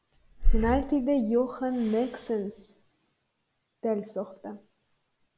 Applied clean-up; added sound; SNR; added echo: none; Breathing; -2 dB; none.